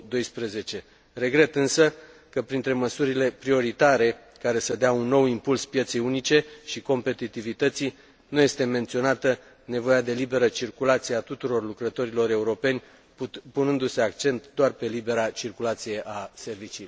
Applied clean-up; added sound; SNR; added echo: none; none; none; none.